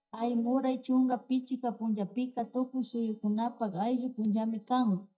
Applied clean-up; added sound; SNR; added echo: neural mask model DeepFilterNet 3.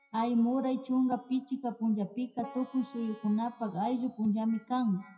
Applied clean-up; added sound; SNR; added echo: classical method WPE with log-MMSE.